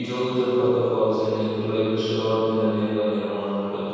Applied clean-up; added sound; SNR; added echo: none; none; none; reverberation time 2.2 s.